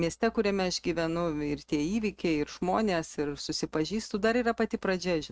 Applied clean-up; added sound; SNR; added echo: neural mask model RNNoise.